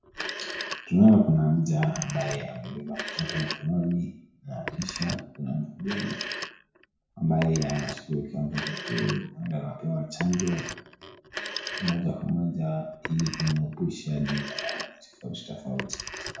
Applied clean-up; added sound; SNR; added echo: none; Telephone; 10 dB; reverberation time 0.6 s.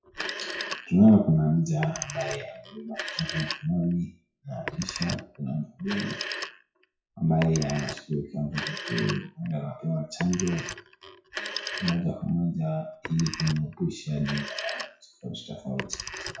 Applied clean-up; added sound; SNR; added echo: classical method WPE with log-MMSE.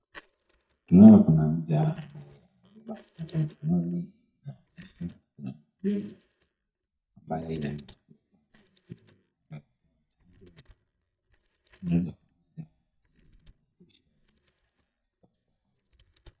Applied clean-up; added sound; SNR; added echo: neural mask model DeepFilterNet 3.